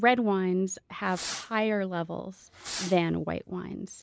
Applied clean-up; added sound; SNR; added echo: none; Fireworks; 13 dB; none.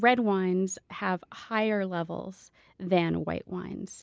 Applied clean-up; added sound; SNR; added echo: none; none; none; none.